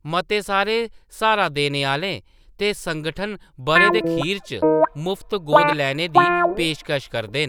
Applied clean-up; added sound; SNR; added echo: none; Guitar; -4 dB; none.